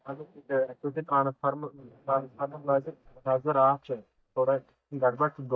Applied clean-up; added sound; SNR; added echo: neural mask model DeepFilterNet 3.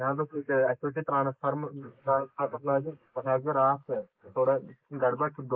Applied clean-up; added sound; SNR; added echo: neural mask model Resemble Enhance denoiser.